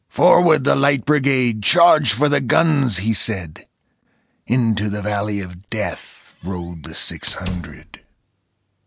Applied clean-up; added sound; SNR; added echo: none; Squeak / Slam; 20 dB; none.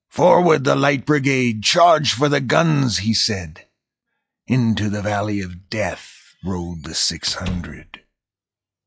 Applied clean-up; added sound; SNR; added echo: classical method log-MMSE.